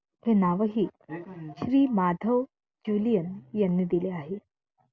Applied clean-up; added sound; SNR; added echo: none; none; none; none.